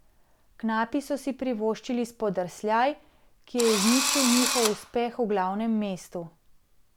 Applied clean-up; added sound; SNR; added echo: none; Engine / Drill; -1 dB; none.